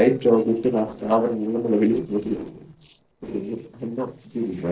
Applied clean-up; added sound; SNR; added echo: neural separator model SepFormer DNS4.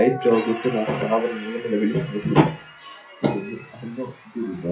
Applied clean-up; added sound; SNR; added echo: classical method WPE with log-MMSE.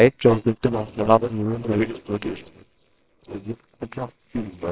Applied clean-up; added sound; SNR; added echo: neural separator model SepFormer WHAMR!.